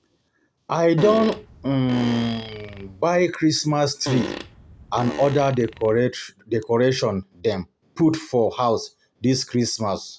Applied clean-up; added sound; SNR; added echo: none; Fart; 11 dB; none.